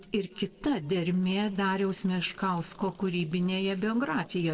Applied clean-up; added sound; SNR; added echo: neural separator model SepFormer DNS4.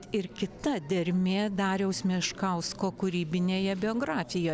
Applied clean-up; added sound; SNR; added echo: none; none; none; none.